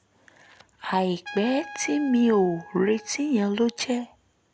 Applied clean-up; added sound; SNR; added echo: none; Trumpet; 19 dB; none.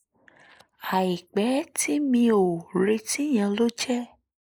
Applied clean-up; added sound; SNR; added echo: neural mask model Resemble Enhance denoiser.